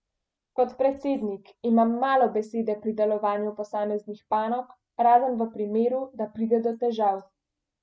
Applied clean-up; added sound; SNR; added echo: none; none; none; none.